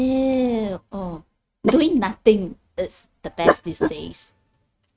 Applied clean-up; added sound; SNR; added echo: neural mask model RNNoise.